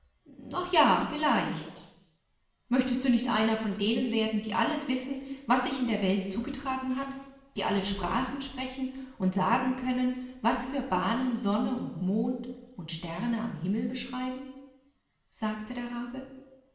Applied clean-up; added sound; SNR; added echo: none; none; none; reverberation time 1.0 s.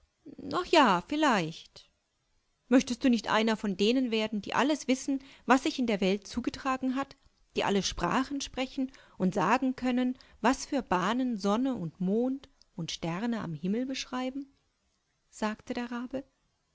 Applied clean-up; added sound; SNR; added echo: none; none; none; none.